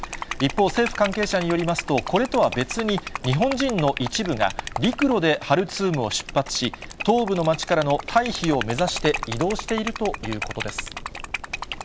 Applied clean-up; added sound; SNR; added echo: none; Liquid; 9 dB; none.